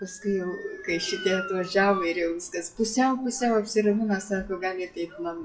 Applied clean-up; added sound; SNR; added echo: classical method WPE with log-MMSE.